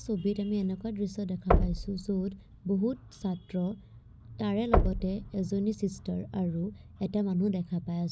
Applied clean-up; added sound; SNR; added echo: none; Knock; 2 dB; none.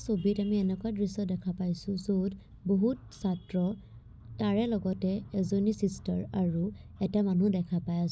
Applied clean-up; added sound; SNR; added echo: none; none; none; none.